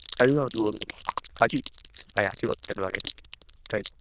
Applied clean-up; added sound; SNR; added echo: neural diffusion model UNIVERSE++.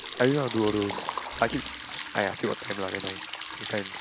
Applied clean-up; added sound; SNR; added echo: none; Liquid; 3 dB; none.